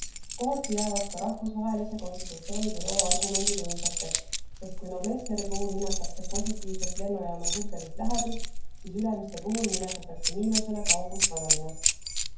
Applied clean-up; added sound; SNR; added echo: none; Keys jangling; -5 dB; reverberation time 0.5 s.